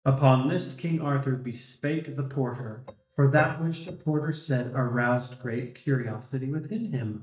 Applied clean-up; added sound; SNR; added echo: neural mask model DeepFilterNet 3.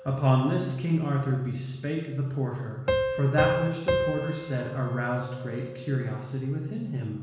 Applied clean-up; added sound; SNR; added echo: none; Piano; 5 dB; reverberation time 1.1 s.